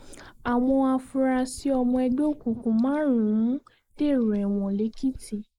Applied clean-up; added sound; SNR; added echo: neural mask model Resemble Enhance denoiser.